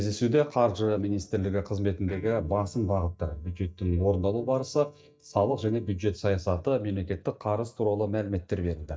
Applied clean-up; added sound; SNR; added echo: neural mask model DeepFilterNet 3.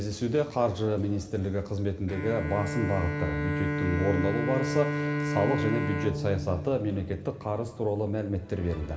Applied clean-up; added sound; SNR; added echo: none; Bowed string instrument; 4 dB; reverberation time 2.1 s.